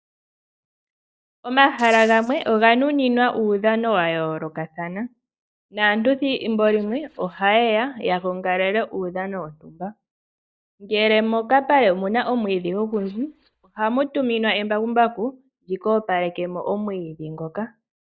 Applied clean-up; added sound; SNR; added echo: neural mask model DeepFilterNet 3.